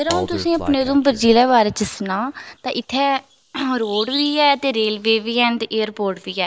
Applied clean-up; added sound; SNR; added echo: none; Bird vocalization, bird call, bird song; 14 dB; none.